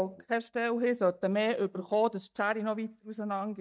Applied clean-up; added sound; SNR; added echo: neural mask model DeepFilterNet 3.